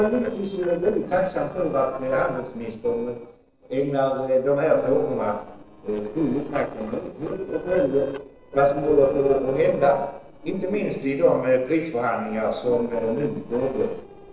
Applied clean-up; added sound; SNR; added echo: neural separator model SepFormer DNS4.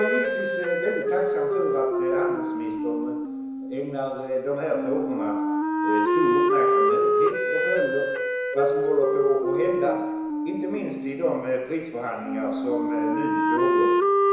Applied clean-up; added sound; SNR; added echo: none; Wind instrument, woodwind instrument; -4 dB; reverberation time 1.0 s.